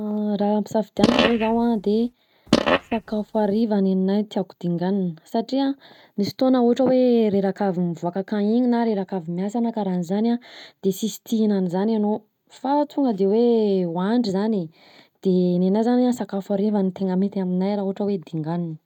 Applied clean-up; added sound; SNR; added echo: neural mask model RNNoise.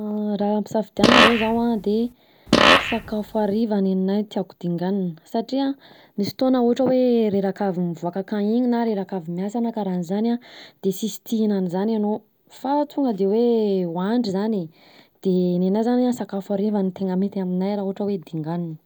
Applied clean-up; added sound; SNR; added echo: none; Fart; -3 dB; none.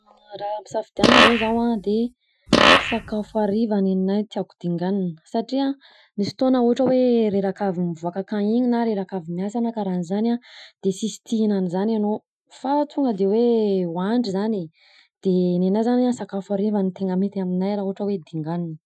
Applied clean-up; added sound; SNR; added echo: classical method Wiener filter.